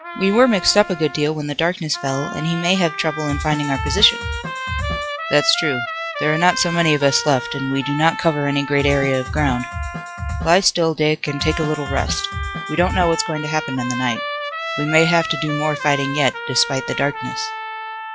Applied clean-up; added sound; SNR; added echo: classical method log-MMSE.